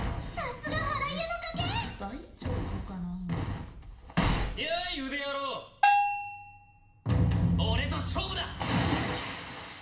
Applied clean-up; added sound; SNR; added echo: none; Bell; -2 dB; reverberation time 1.0 s.